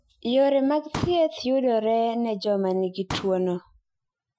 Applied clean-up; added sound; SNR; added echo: classical method Wiener filter.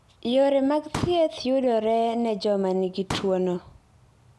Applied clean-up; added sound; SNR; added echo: none; Explosion; 12 dB; none.